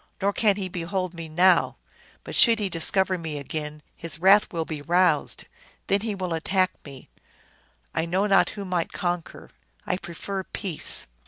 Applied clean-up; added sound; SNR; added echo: none; none; none; none.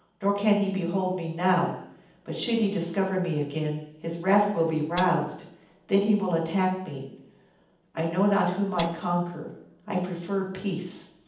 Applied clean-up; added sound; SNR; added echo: none; Tambourine; 15 dB; reverberation time 0.8 s.